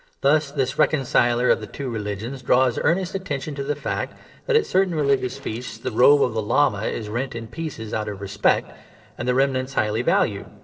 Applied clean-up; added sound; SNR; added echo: neural separator model SepFormer DNS4.